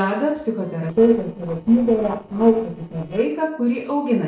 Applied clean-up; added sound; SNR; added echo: neural separator model SepFormer DNS4.